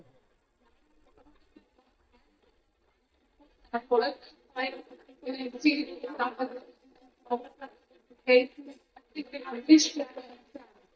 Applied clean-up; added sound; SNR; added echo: neural mask model DeepFilterNet 3.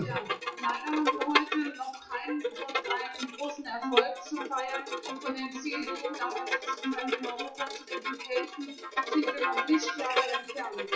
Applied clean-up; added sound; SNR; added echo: classical method WPE with log-MMSE.